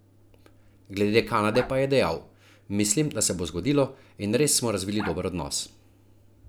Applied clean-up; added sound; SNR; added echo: none; Bark; 16 dB; none.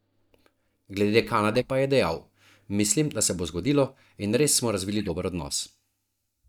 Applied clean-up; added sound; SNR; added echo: neural mask model DeepFilterNet 3.